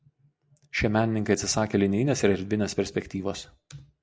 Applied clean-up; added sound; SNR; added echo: none; none; none; none.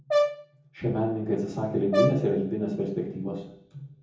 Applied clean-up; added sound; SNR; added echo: none; Brass instrument; 1 dB; reverberation time 0.7 s.